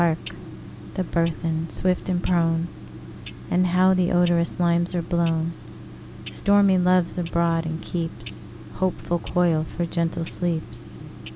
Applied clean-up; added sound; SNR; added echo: none; Clock; 13 dB; none.